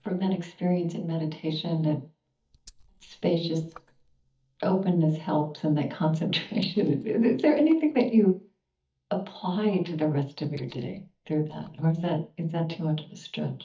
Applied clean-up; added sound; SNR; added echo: neural mask model DeepFilterNet 3.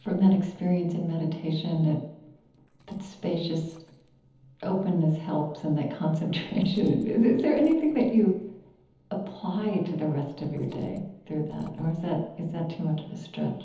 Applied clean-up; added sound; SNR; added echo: neural separator model SepFormer DNS4.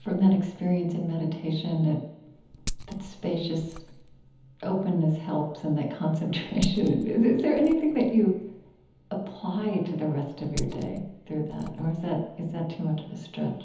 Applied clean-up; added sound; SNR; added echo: none; Glass; 15 dB; reverberation time 1.3 s.